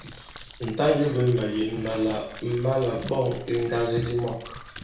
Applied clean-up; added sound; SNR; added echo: none; Splash, splatter; 16 dB; reverberation time 0.6 s.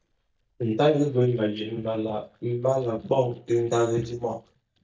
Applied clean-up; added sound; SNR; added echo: neural mask model DeepFilterNet 3.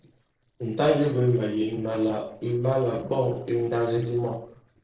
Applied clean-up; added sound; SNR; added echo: neural separator model SepFormer DNS4.